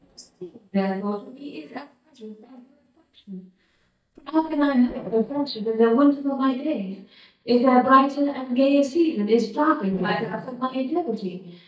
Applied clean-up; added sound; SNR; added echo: neural mask model DeepFilterNet 3.